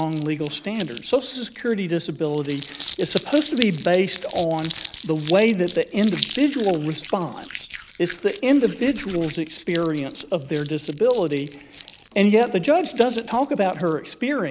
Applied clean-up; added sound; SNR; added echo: none; Crumpling, crinkling; 16 dB; none.